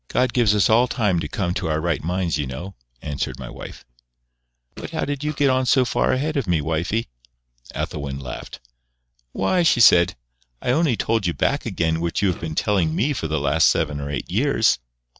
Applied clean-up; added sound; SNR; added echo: neural mask model RNNoise.